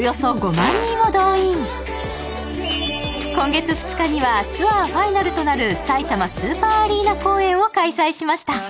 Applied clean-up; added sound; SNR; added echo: none; Fart; 8 dB; none.